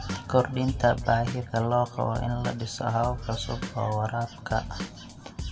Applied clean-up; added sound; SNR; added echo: none; Drum / Drum kit; 10 dB; reverberation time 1.8 s.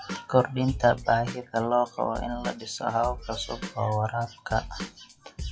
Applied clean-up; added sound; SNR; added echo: classical method WPE with log-MMSE.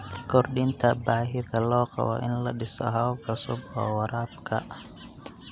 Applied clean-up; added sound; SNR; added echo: none; none; none; none.